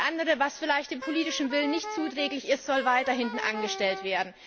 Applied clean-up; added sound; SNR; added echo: none; Wind instrument, woodwind instrument; 11 dB; none.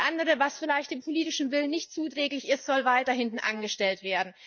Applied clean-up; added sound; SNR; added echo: neural mask model DeepFilterNet 3.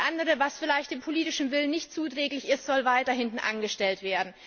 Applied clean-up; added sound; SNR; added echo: none; none; none; none.